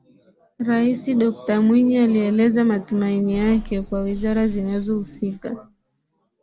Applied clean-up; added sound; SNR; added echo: none; Bus / Engine; 15 dB; none.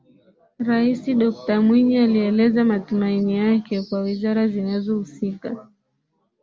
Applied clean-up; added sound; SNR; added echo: none; none; none; none.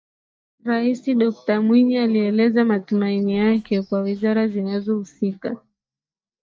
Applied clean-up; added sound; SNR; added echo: neural mask model DeepFilterNet 3.